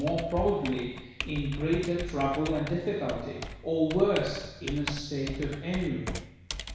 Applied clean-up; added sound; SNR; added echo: none; Computer keyboard; 10 dB; reverberation time 1.1 s.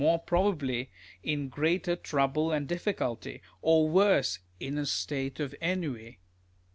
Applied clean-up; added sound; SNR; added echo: none; none; none; none.